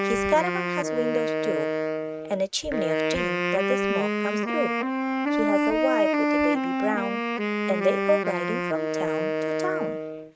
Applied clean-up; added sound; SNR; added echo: neural mask model RNNoise.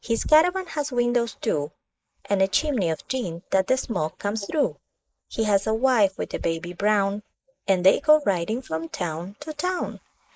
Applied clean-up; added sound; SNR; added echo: neural mask model Resemble Enhance denoiser.